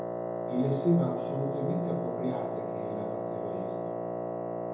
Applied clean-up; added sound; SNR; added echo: none; Wind instrument, woodwind instrument; 1 dB; reverberation time 0.7 s.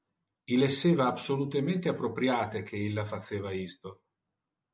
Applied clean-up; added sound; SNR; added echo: none; none; none; none.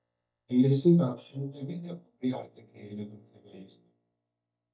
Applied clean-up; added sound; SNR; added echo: neural mask model DeepFilterNet 3.